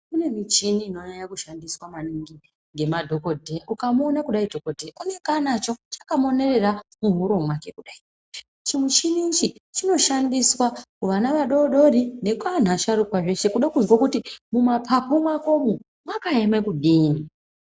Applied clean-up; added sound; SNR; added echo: none; none; none; none.